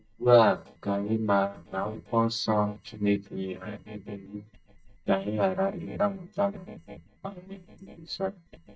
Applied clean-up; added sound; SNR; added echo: neural mask model DeepFilterNet 3.